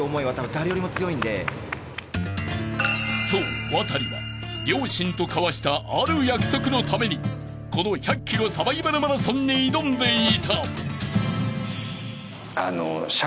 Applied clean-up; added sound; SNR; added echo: none; none; none; none.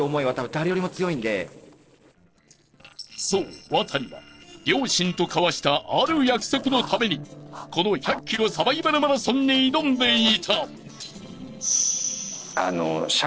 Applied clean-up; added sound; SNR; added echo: neural separator model SepFormer DNS4.